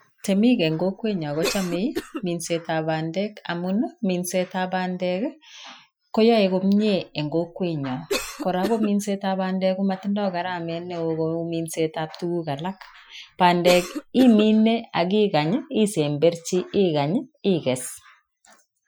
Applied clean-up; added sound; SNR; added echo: classical method Wiener filter.